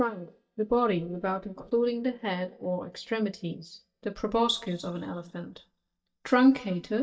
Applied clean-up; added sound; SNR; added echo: neural mask model DeepFilterNet 3.